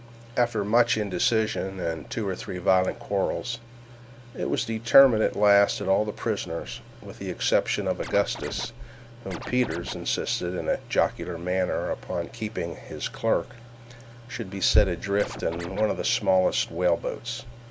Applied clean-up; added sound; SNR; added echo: none; Scratching (performance technique); 12 dB; none.